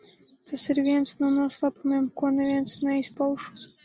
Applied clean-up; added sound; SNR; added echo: none; none; none; none.